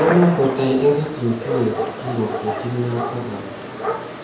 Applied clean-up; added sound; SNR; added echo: none; Gunshot, gunfire; 6 dB; reverberation time 2.1 s.